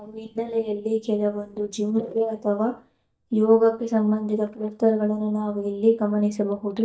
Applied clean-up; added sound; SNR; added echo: neural mask model DeepFilterNet 3.